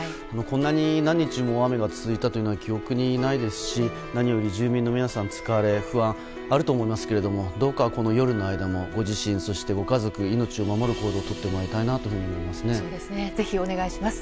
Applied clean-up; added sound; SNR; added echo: none; none; none; none.